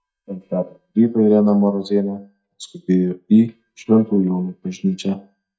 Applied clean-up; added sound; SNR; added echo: neural mask model DeepFilterNet 3.